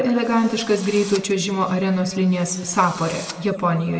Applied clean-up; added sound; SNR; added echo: none; Drill; 18 dB; reverberation time 1.6 s.